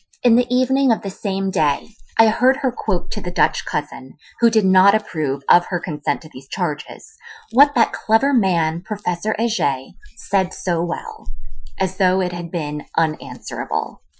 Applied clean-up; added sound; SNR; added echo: classical method Wiener filter.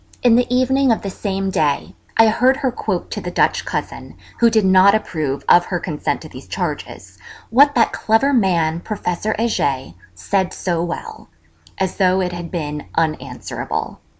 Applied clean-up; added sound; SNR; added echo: none; none; none; none.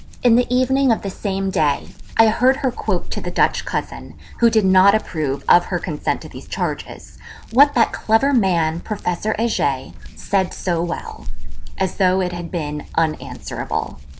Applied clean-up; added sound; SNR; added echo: none; Hands; 8 dB; none.